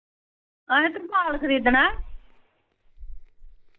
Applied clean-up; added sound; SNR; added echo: neural mask model DeepFilterNet 3.